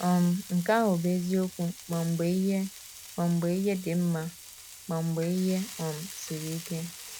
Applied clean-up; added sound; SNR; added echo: none; Frying (food); 16 dB; none.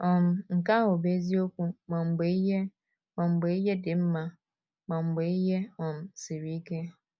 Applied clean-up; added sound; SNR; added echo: none; none; none; none.